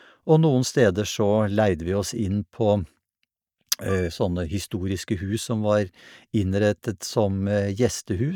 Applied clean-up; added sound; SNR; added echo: neural mask model DeepFilterNet 3.